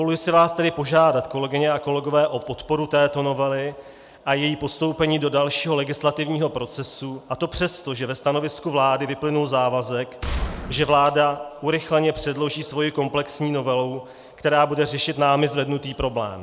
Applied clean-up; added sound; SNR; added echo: none; Gunshot, gunfire; 8 dB; none.